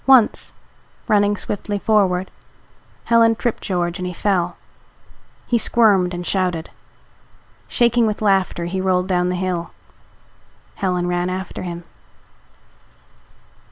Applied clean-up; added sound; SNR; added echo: none; none; none; none.